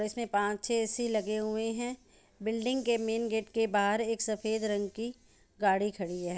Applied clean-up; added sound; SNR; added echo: none; none; none; none.